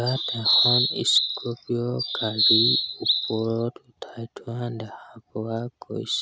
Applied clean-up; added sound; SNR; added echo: none; Bird vocalization, bird call, bird song; -5 dB; none.